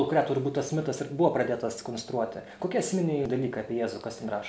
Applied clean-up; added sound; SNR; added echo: none; none; none; none.